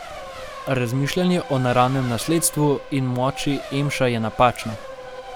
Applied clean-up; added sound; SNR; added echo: none; Race car, auto racing; 14 dB; none.